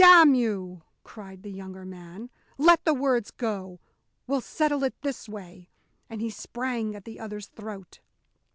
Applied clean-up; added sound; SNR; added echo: none; none; none; none.